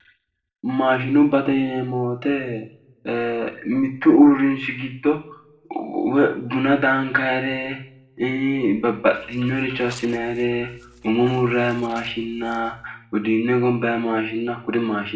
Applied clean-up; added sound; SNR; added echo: neural separator model SepFormer DNS4.